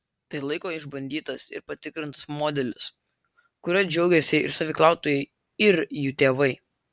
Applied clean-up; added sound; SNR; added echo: none; none; none; none.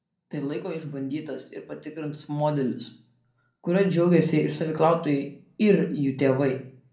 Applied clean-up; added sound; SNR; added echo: none; none; none; reverberation time 0.6 s.